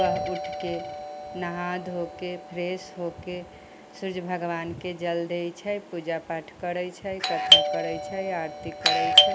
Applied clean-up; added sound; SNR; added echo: none; Doorbell; -4 dB; none.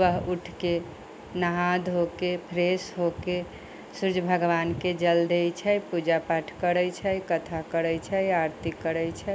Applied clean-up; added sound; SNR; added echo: none; none; none; none.